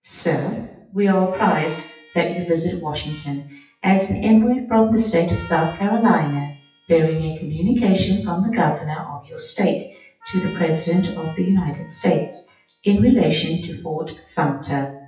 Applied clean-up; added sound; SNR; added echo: classical method WPE with log-MMSE.